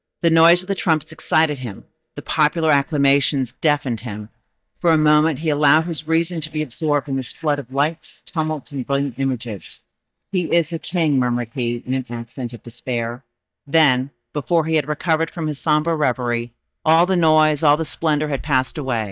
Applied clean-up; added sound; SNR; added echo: neural mask model DeepFilterNet 3.